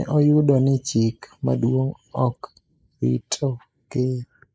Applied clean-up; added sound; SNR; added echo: neural mask model Resemble Enhance denoiser.